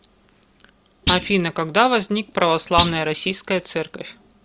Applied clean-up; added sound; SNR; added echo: none; Thump, thud; 4 dB; none.